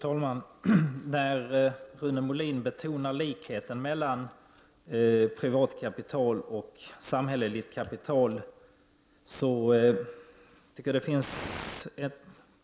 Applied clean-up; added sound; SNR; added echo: none; none; none; none.